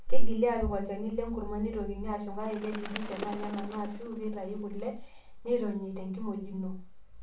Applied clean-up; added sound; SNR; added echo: none; Bird; 20 dB; reverberation time 0.3 s.